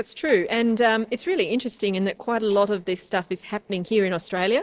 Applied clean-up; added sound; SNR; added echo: neural separator model SepFormer DNS4.